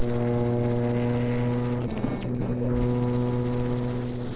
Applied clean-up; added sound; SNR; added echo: neural separator model SepFormer DNS4.